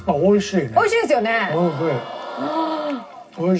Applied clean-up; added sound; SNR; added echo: none; none; none; reverberation time 0.4 s.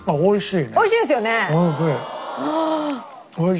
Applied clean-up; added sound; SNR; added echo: none; none; none; none.